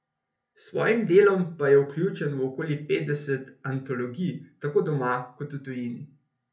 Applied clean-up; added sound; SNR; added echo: none; none; none; reverberation time 0.3 s.